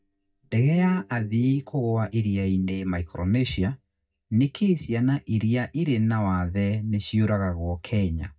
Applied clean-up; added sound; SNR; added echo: neural mask model DeepFilterNet 3.